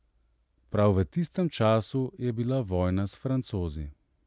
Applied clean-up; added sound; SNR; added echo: none; none; none; none.